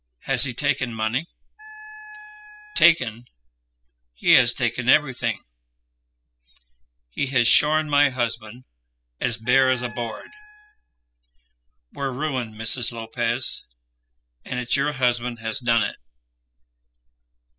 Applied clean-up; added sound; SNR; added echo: classical method spectral subtraction.